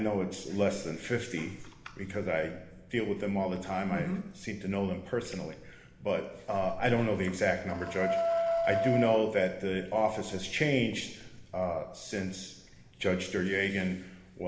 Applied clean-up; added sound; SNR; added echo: none; Wind instrument, woodwind instrument; 0 dB; reverberation time 1.1 s.